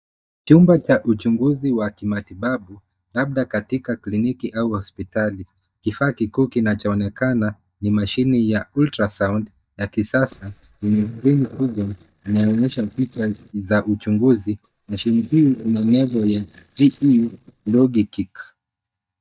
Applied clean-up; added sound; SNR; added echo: neural mask model DeepFilterNet 3.